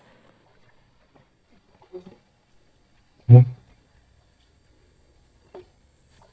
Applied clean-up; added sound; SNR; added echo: neural mask model DeepFilterNet 3.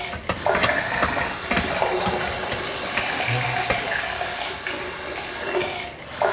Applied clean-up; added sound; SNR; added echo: none; Water tap, faucet; -4 dB; reverberation time 1.1 s.